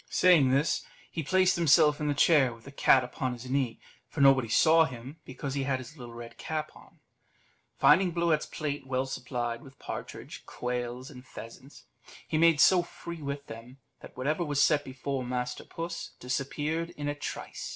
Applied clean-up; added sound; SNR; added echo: none; none; none; none.